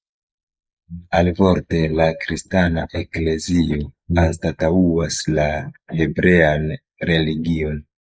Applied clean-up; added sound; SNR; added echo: neural mask model Resemble Enhance denoiser.